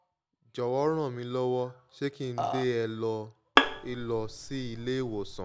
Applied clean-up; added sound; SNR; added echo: none; Bowed string instrument + Burping, eructation; -1 dB; none.